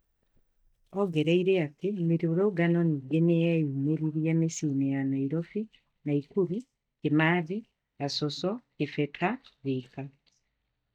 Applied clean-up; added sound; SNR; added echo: neural mask model DeepFilterNet 3.